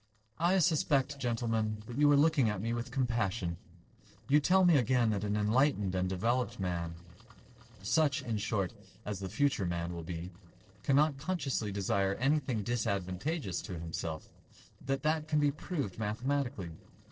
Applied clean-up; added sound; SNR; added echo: neural separator model SepFormer DNS4.